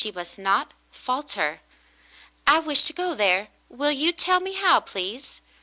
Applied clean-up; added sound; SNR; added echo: none; none; none; none.